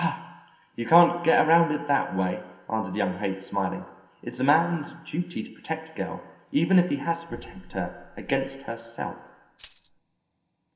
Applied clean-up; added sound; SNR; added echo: none; Tambourine; 10 dB; reverberation time 0.9 s.